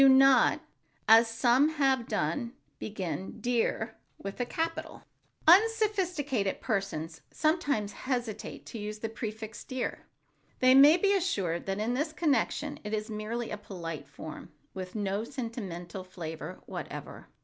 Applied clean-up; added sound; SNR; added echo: none; none; none; none.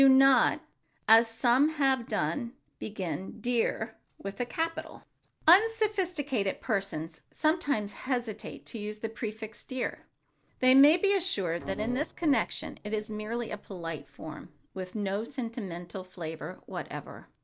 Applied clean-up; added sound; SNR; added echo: neural separator model SepFormer DNS4.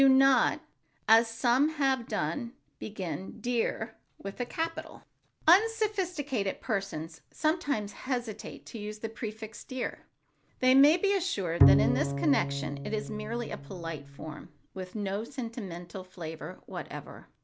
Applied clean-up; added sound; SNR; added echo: none; Bowed string instrument; -1 dB; none.